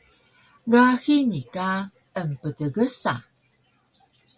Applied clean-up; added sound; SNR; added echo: none; none; none; none.